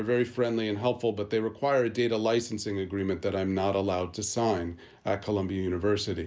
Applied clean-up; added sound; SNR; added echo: none; none; none; none.